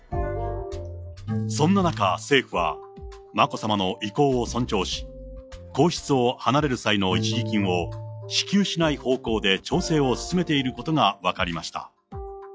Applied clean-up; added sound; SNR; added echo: classical method log-MMSE.